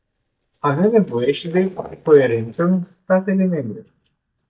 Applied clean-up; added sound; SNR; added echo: neural mask model DeepFilterNet 3.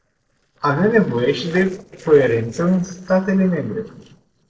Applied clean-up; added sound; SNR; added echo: neural separator model SepFormer DNS4.